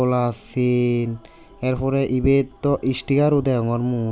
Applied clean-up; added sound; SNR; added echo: none; none; none; none.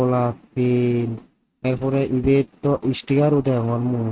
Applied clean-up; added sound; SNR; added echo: neural mask model RNNoise.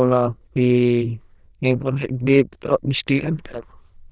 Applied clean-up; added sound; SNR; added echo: neural diffusion model UNIVERSE++.